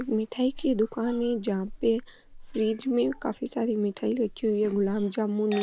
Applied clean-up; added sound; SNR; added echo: none; Chink, clink; 16 dB; none.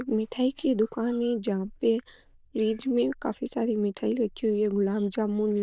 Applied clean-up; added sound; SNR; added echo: neural diffusion model UNIVERSE++.